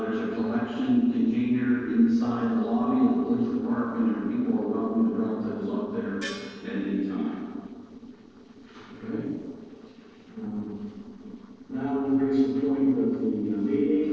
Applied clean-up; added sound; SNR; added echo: neural separator model SepFormer DNS4.